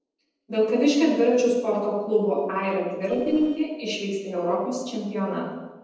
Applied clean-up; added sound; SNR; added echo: neural separator model SepFormer DNS4.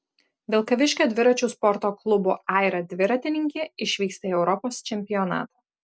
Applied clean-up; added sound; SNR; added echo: none; none; none; none.